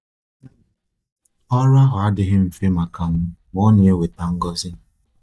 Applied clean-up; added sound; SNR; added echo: neural mask model DeepFilterNet 3.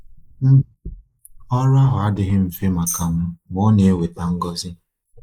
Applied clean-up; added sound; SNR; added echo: neural mask model Resemble Enhance denoiser.